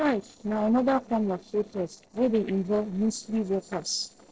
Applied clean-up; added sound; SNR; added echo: neural separator model SepFormer DNS4.